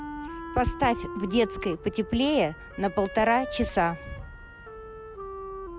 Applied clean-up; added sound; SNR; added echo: none; Wind instrument, woodwind instrument; 11 dB; none.